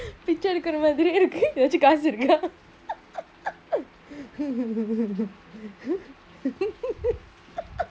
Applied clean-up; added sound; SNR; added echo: none; none; none; none.